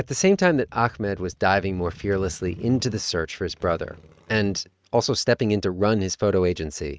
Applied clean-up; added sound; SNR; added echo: neural mask model RNNoise.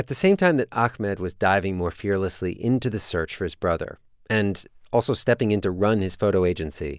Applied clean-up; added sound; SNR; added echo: none; none; none; none.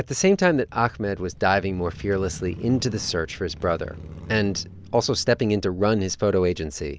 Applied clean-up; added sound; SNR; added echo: none; Motorcycle; 17 dB; none.